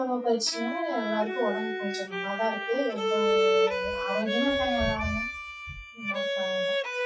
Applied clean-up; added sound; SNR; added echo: classical method WPE with log-MMSE.